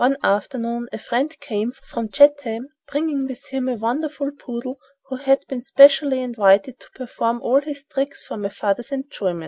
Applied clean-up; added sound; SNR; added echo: none; none; none; none.